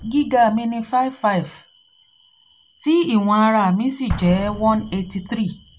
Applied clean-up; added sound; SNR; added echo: none; Explosion; 16 dB; none.